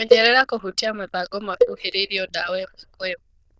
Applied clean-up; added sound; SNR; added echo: neural diffusion model UNIVERSE++.